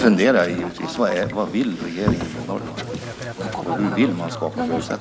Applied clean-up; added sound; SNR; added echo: none; Boat, Water vehicle; 6 dB; none.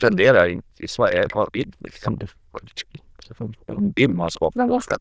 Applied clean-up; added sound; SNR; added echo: neural diffusion model UNIVERSE++.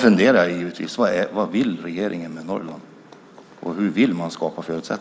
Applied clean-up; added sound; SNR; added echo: none; none; none; none.